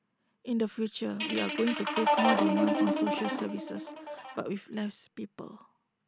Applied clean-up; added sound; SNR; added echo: none; Guitar; -4 dB; none.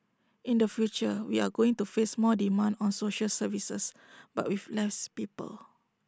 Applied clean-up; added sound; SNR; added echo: none; none; none; none.